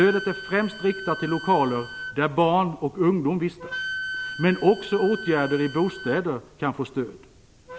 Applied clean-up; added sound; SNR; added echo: none; Wind instrument, woodwind instrument; 12 dB; none.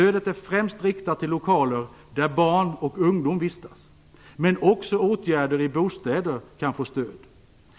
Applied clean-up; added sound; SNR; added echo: none; none; none; none.